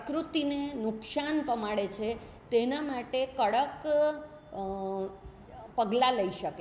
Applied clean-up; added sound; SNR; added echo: none; none; none; none.